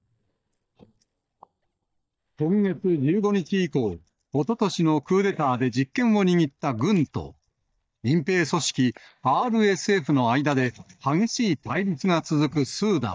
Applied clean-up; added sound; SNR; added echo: neural mask model DeepFilterNet 3.